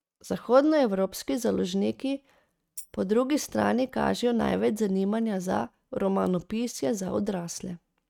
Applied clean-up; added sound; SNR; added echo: neural mask model RNNoise.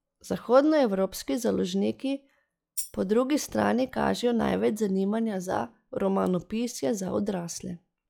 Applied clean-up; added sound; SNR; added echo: classical method log-MMSE.